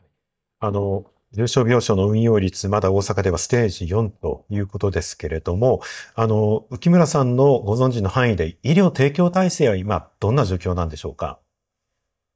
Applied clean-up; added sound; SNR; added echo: neural mask model DeepFilterNet 3.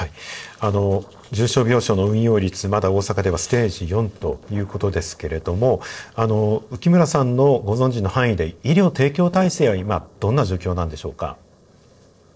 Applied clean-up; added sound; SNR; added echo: neural separator model SepFormer DNS4.